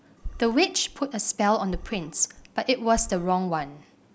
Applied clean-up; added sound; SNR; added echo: none; Burping, eructation; 14 dB; none.